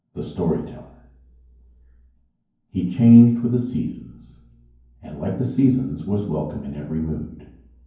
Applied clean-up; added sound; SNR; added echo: none; none; none; reverberation time 0.9 s.